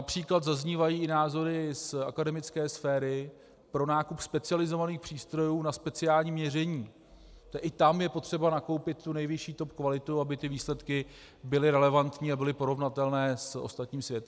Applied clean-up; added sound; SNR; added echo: none; none; none; none.